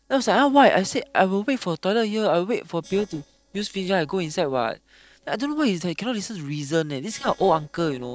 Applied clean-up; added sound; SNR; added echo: neural separator model SepFormer DNS4.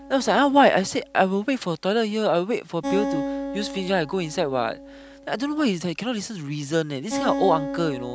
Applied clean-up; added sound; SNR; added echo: none; Acoustic guitar; 9 dB; none.